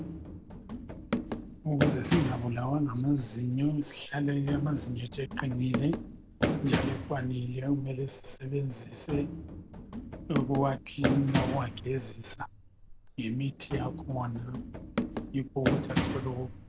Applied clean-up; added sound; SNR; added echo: none; Run; 4 dB; none.